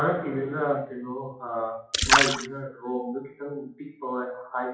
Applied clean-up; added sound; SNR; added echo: classical method WPE with log-MMSE.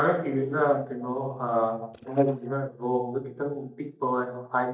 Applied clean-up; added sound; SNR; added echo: neural mask model DeepFilterNet 3.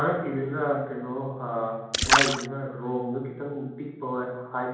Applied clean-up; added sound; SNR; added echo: none; Splash, splatter; -2 dB; reverberation time 1.0 s.